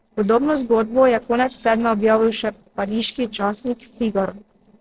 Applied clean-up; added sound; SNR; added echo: neural separator model SepFormer DNS4.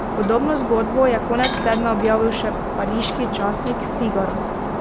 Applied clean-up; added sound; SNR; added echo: none; Shatter; 2 dB; none.